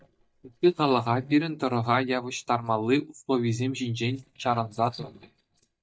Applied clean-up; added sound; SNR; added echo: neural mask model DeepFilterNet 3.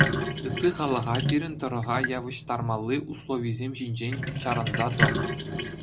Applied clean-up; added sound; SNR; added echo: none; Sink (filling or washing); 0 dB; none.